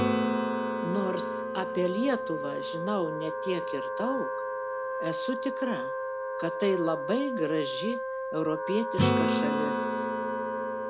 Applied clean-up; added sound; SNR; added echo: none; Acoustic guitar / Strum + Wind instrument, woodwind instrument; -2 dB; none.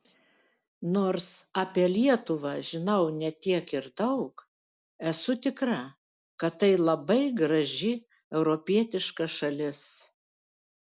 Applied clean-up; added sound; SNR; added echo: none; none; none; none.